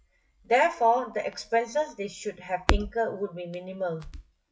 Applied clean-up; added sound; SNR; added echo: classical method WPE with log-MMSE.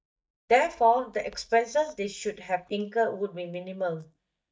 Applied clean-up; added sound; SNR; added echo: neural mask model DeepFilterNet 3.